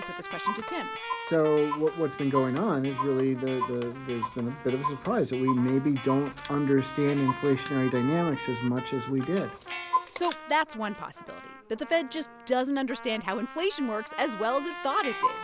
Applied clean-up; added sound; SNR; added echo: none; Trumpet + Clock; 8 dB; none.